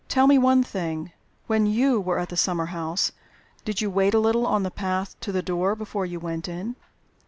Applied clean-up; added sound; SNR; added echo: none; none; none; none.